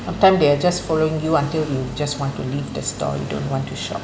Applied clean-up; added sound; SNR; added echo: none; Train; 14 dB; reverberation time 2.7 s.